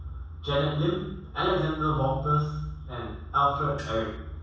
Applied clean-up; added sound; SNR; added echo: none; Gong; 18 dB; reverberation time 0.7 s.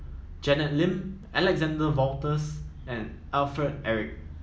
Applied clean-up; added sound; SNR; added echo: none; none; none; none.